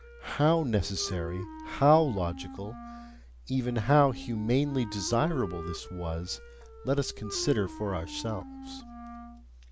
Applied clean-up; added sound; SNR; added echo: none; Wind instrument, woodwind instrument; 14 dB; none.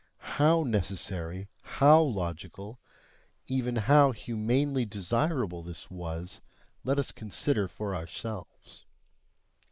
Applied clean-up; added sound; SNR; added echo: neural mask model Resemble Enhance denoiser.